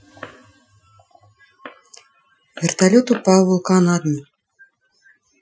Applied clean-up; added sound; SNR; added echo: classical method Wiener filter.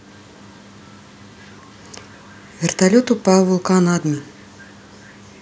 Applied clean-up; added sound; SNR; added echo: none; none; none; none.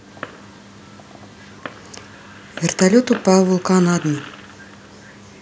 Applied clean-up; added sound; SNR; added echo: none; Fireworks; 18 dB; none.